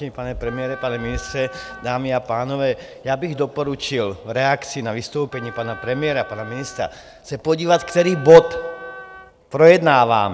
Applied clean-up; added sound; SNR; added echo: none; Wind instrument, woodwind instrument; 17 dB; none.